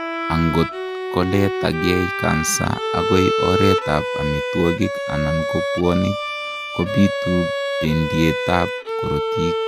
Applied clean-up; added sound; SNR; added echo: none; Bowed string instrument; 2 dB; none.